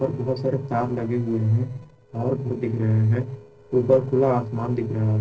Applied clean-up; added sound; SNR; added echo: neural separator model SepFormer DNS4.